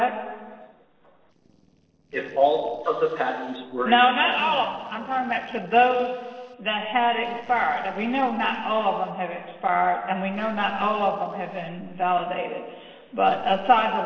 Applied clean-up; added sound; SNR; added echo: neural separator model SepFormer DNS4.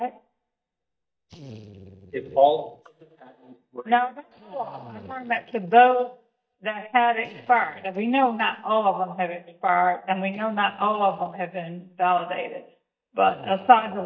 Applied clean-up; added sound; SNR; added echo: neural mask model DeepFilterNet 3.